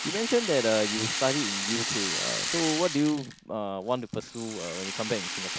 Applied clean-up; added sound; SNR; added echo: none; Rattle (instrument); 3 dB; none.